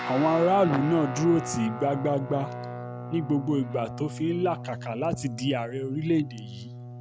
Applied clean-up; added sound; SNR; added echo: none; Guitar; 9 dB; none.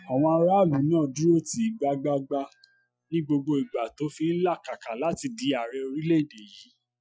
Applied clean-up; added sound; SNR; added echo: classical method Wiener filter.